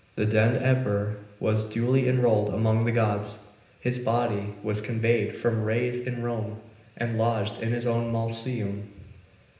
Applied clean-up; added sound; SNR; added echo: none; none; none; reverberation time 0.9 s.